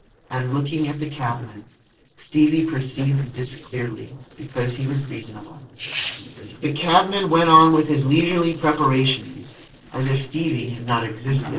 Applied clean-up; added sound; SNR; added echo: neural separator model SepFormer DNS4.